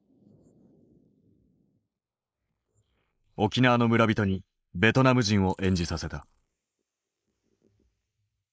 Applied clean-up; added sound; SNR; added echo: neural mask model Resemble Enhance denoiser.